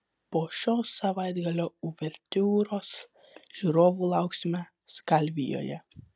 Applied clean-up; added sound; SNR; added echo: none; none; none; none.